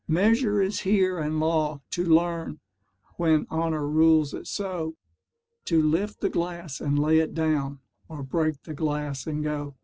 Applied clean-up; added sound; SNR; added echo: none; none; none; none.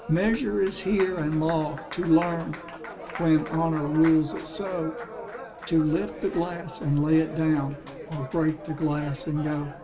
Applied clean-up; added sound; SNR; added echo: none; Applause; 13 dB; reverberation time 1.6 s.